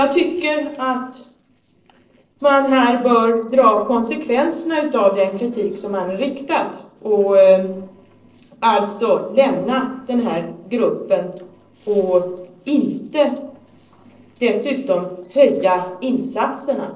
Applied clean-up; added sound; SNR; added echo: neural separator model SepFormer DNS4.